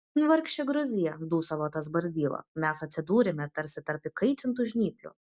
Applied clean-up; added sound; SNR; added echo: none; none; none; none.